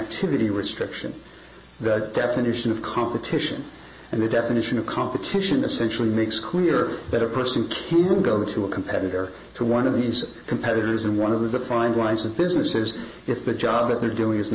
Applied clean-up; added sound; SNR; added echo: none; none; none; none.